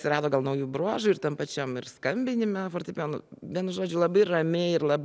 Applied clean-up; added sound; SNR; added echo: none; none; none; none.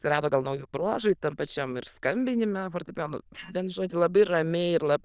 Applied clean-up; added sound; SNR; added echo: neural diffusion model UNIVERSE++.